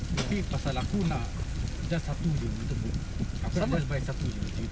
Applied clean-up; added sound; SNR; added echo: none; Rain + Shatter / Crushing; 16 dB; none.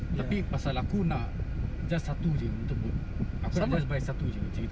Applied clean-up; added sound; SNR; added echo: none; none; none; none.